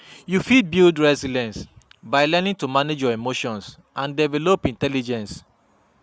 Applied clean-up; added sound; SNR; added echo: none; none; none; none.